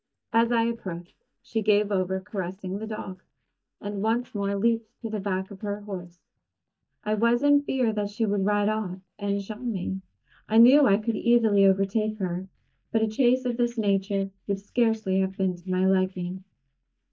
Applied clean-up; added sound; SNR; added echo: neural mask model DeepFilterNet 3.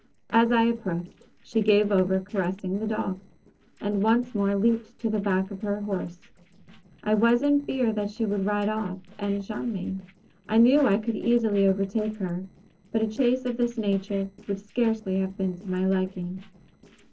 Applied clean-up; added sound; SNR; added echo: neural separator model SepFormer DNS4.